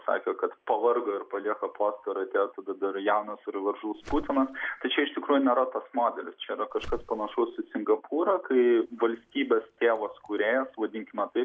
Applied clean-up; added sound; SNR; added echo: none; Whoosh, swoosh, swish; 13 dB; none.